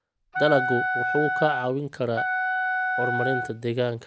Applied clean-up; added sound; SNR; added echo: none; Wind instrument, woodwind instrument; 0 dB; none.